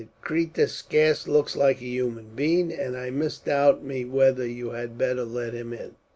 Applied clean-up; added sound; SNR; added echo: none; none; none; none.